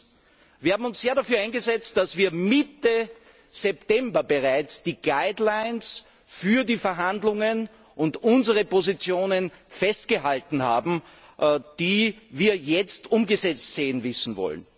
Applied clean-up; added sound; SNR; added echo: none; none; none; none.